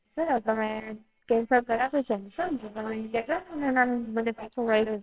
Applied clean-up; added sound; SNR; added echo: neural separator model SepFormer WHAMR!.